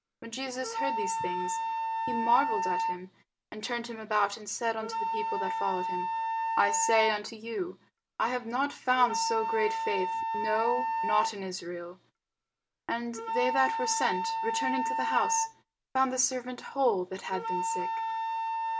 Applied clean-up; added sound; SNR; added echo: none; Wind instrument, woodwind instrument; 1 dB; none.